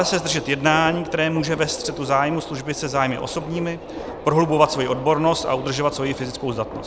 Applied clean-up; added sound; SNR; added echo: none; Subway, metro, underground; 12 dB; none.